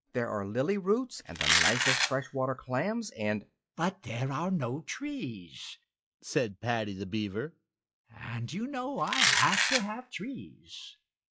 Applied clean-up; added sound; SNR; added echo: classical method log-MMSE.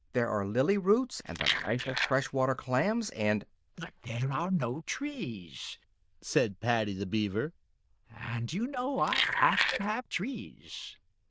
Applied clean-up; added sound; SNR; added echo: neural diffusion model UNIVERSE++.